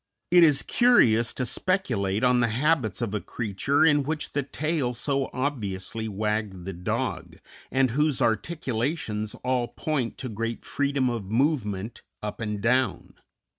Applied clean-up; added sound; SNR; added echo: none; none; none; none.